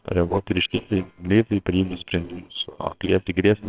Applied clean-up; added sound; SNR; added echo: neural separator model SepFormer WHAMR!.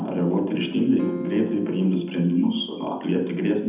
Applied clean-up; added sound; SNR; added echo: none; Electric guitar / Strum; 10 dB; reverberation time 0.8 s.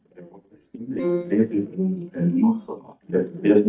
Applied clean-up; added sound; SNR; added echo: neural mask model DeepFilterNet 3.